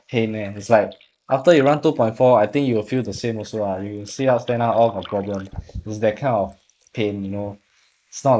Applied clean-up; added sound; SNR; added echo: neural mask model Resemble Enhance denoiser.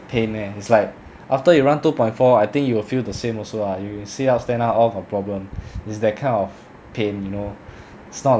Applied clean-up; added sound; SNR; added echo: none; none; none; none.